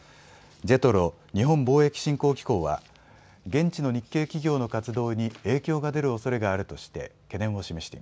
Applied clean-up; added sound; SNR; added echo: none; none; none; none.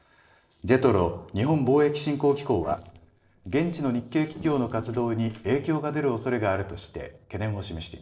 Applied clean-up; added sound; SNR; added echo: neural separator model SepFormer DNS4.